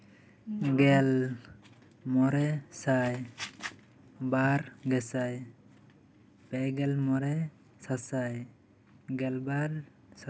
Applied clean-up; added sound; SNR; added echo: none; none; none; none.